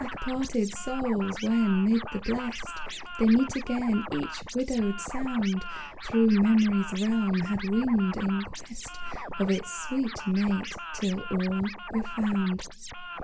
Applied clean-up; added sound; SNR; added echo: none; Scratching (performance technique); 12 dB; reverberation time 0.2 s.